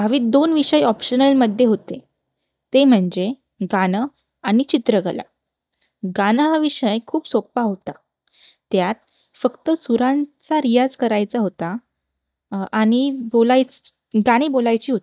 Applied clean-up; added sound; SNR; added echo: neural mask model DeepFilterNet 3.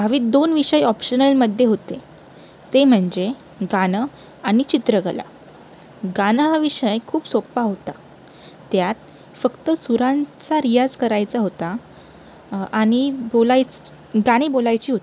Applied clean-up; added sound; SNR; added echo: none; Chime; 11 dB; none.